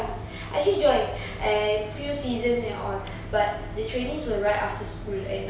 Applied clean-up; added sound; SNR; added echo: none; none; none; none.